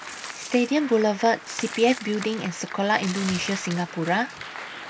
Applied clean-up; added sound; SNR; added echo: none; Coin (dropping) + Applause; 12 dB; none.